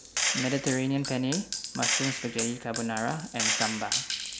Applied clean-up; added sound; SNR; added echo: none; Gunshot, gunfire; 0 dB; none.